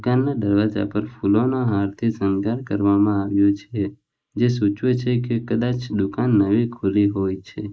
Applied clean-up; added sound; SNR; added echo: neural mask model Resemble Enhance denoiser.